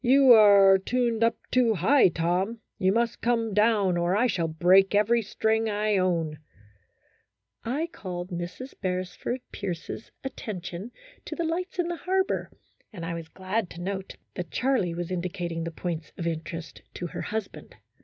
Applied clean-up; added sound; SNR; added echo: none; none; none; none.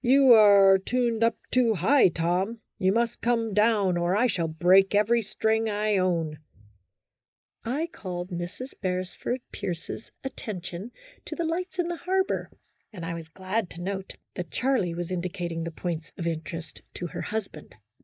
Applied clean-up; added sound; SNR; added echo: neural mask model Resemble Enhance denoiser.